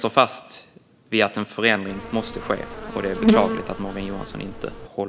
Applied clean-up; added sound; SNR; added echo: none; Insect; 1 dB; none.